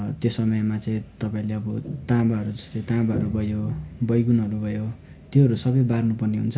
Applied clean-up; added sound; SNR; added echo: none; none; none; none.